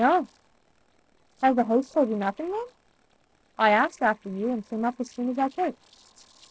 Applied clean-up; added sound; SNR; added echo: neural separator model SepFormer DNS4.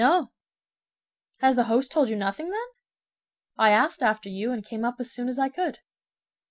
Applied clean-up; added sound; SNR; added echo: none; none; none; none.